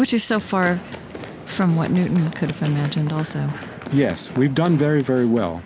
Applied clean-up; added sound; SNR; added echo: none; Run; 14 dB; none.